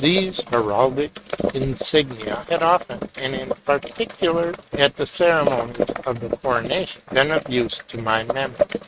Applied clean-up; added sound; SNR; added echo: neural mask model RNNoise.